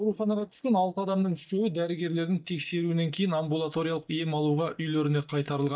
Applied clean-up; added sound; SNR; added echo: neural mask model DeepFilterNet 3.